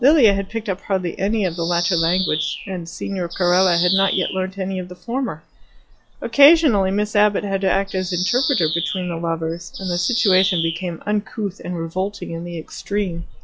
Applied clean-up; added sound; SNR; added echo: classical method log-MMSE.